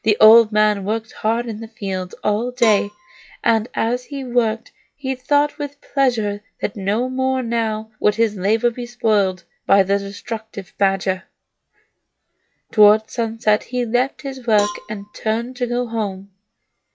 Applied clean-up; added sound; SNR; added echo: classical method log-MMSE.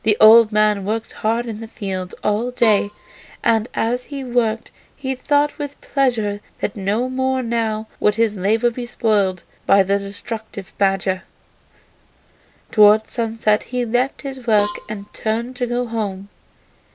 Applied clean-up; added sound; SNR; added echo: none; Cowbell; 14 dB; none.